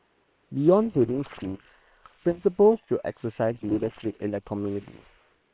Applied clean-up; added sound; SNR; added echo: neural separator model SepFormer WHAM!.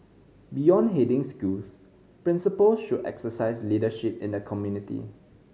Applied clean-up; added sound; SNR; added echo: none; none; none; none.